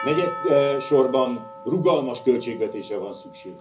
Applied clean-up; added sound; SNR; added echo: none; Percussion; 13 dB; reverberation time 0.5 s.